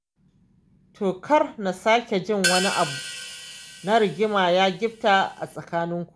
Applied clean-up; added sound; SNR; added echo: none; Hi-hat; 7 dB; none.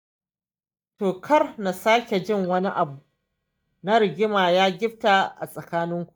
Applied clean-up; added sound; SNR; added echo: neural mask model DeepFilterNet 3.